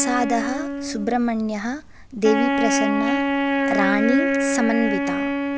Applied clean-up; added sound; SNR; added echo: none; Wind instrument, woodwind instrument; -1 dB; none.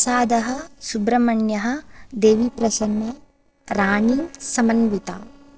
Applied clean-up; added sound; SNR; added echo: neural separator model SepFormer DNS4.